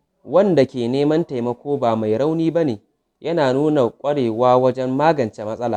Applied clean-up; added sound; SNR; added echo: none; none; none; none.